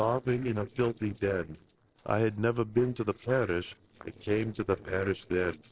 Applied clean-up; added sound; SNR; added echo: neural separator model SepFormer DNS4.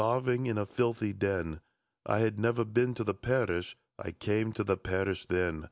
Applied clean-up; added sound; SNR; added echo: none; none; none; none.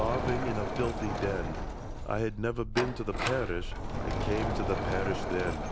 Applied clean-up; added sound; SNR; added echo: none; Sliding door; 0 dB; none.